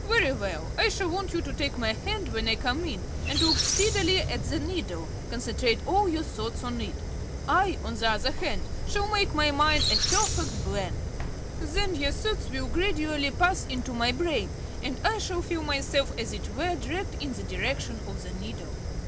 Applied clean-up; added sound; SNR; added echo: none; Squeak + Fire; 2 dB; none.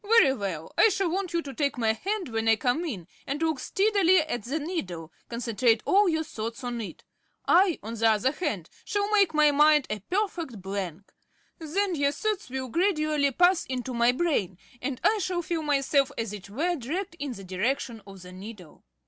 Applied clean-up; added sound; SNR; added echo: none; none; none; none.